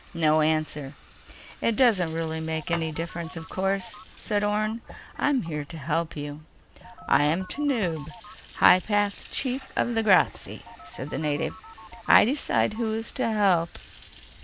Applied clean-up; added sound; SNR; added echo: none; Telephone + Fill (with liquid) / Sink (filling or washing); 18 dB; none.